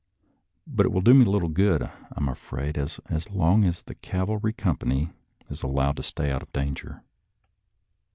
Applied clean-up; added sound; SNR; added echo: none; none; none; none.